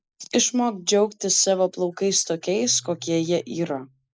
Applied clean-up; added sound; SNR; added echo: neural mask model Resemble Enhance denoiser.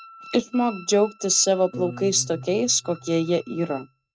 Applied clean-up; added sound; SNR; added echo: neural mask model RNNoise.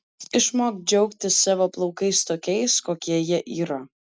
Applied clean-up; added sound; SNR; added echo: none; none; none; none.